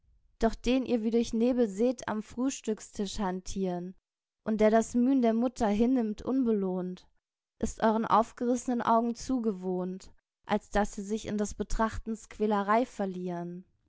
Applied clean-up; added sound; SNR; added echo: none; none; none; none.